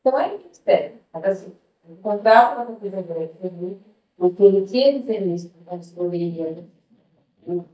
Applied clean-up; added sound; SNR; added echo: neural mask model DeepFilterNet 3.